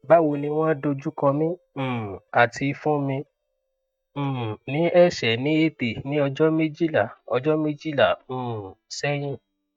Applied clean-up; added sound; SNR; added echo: neural mask model DeepFilterNet 3.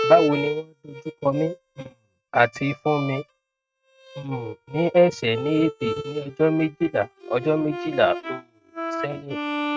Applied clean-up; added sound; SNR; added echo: neural mask model RNNoise.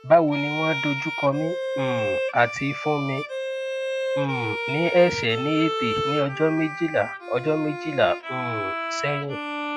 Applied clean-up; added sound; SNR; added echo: classical method log-MMSE.